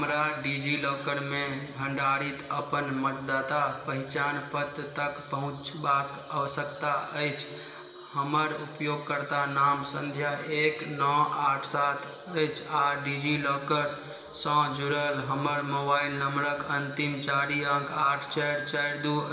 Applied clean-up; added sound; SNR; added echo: none; none; none; reverberation time 2.1 s.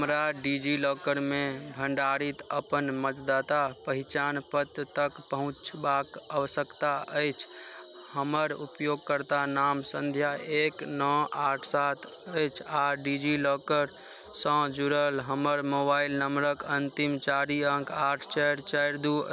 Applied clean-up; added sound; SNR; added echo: none; none; none; none.